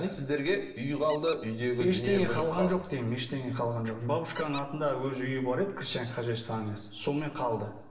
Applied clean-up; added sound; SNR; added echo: none; Squeak; 19 dB; reverberation time 1.1 s.